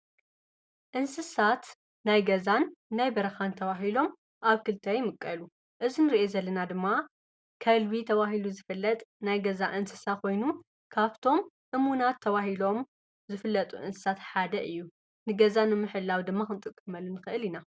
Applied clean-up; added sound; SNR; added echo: none; none; none; none.